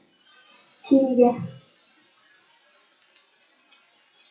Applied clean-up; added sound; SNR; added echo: classical method WPE with log-MMSE.